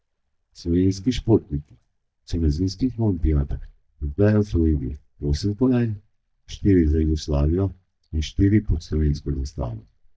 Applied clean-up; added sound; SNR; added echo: neural mask model DeepFilterNet 3.